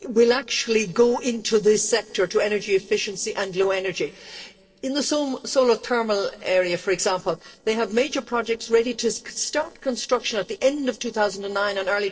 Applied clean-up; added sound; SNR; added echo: neural separator model SepFormer DNS4.